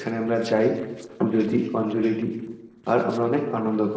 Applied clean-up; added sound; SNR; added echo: neural separator model SepFormer DNS4.